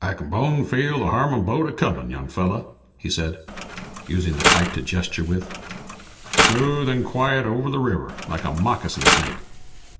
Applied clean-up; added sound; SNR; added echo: none; Mechanisms; 1 dB; reverberation time 0.8 s.